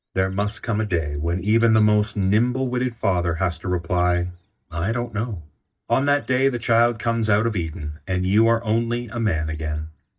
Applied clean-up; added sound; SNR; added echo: neural mask model DeepFilterNet 3.